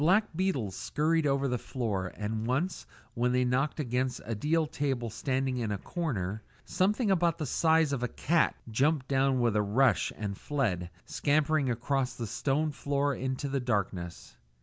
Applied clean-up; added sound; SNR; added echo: none; none; none; none.